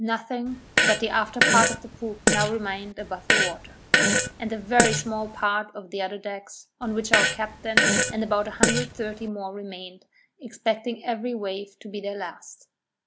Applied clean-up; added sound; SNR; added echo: none; Fart; -4 dB; none.